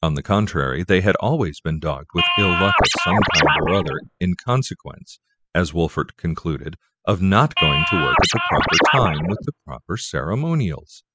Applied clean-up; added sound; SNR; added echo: classical method spectral subtraction.